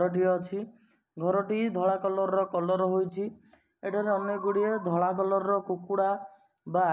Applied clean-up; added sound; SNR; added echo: none; Musical instrument; 13 dB; none.